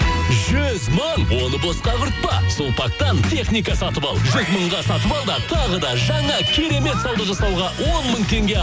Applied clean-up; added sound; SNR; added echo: none; Livestock, farm animals, working animals; 12 dB; none.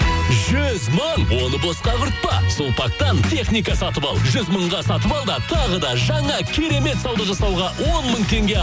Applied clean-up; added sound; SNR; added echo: none; none; none; none.